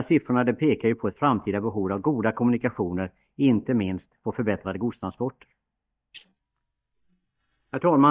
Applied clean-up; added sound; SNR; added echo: neural mask model DeepFilterNet 3.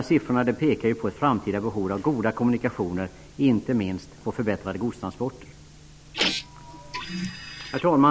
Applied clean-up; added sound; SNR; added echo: none; Printer; 6 dB; none.